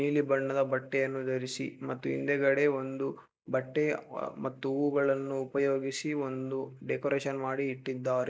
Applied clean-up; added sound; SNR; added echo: none; none; none; none.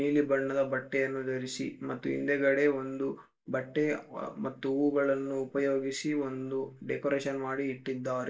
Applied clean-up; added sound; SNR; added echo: none; none; none; reverberation time 0.2 s.